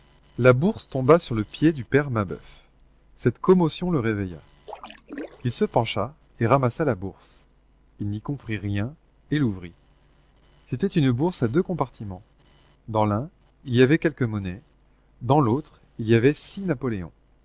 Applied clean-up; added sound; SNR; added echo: none; Splash, splatter; 16 dB; none.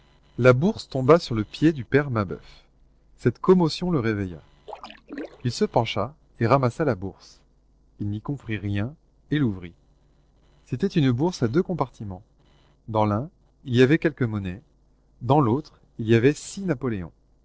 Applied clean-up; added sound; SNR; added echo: neural separator model SepFormer DNS4.